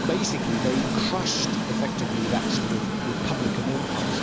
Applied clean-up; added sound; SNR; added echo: none; Train; -4 dB; none.